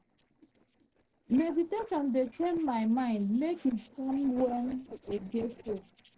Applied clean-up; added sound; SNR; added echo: neural separator model SepFormer DNS4.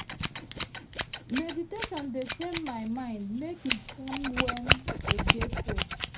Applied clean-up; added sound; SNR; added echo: none; Scissors; -4 dB; reverberation time 0.2 s.